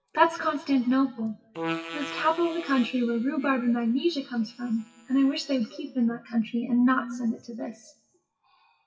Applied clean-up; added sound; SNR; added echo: classical method WPE with log-MMSE.